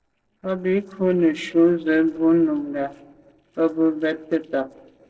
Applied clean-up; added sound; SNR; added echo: neural separator model SepFormer DNS4.